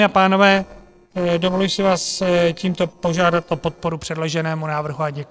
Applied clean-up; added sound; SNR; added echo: neural separator model SepFormer DNS4.